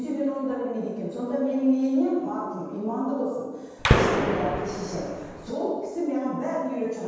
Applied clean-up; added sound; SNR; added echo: none; Gunshot, gunfire; -3 dB; reverberation time 1.2 s.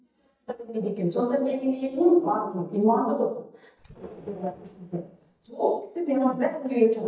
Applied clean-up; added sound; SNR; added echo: neural mask model DeepFilterNet 3.